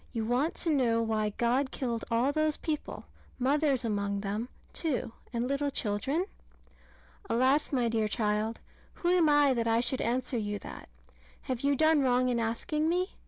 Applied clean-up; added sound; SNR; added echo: none; none; none; none.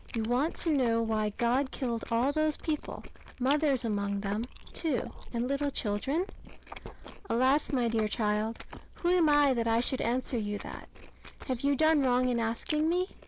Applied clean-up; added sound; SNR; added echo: none; Chewing, mastication; 15 dB; none.